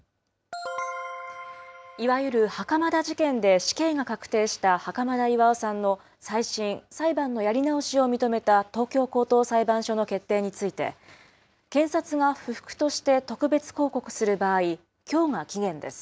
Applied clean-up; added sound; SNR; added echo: none; none; none; none.